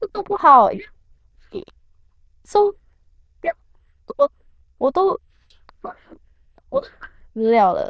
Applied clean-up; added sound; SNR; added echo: neural diffusion model UNIVERSE++.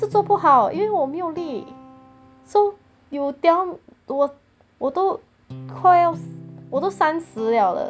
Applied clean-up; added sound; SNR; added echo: none; Guitar; 19 dB; none.